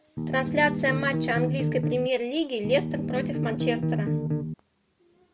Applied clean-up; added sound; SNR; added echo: none; Bass guitar; -1 dB; none.